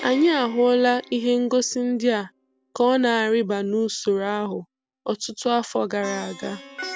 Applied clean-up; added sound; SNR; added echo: none; Plucked string instrument; 19 dB; none.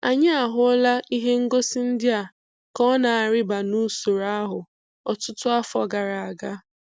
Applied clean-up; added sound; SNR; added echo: none; none; none; none.